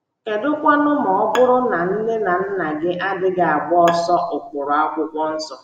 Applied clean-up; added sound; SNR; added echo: none; Bowed string instrument; 17 dB; none.